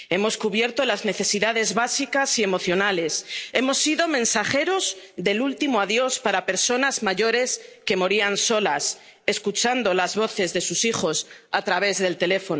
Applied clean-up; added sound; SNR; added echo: none; none; none; none.